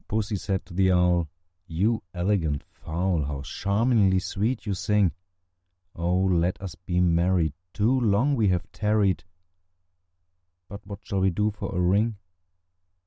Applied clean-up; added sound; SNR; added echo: none; none; none; none.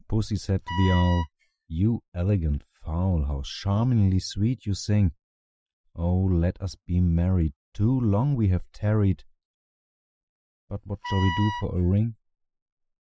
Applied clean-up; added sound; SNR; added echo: classical method Wiener filter.